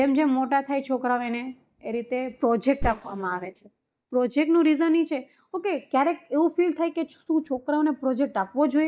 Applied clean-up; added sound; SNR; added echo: neural mask model DeepFilterNet 3.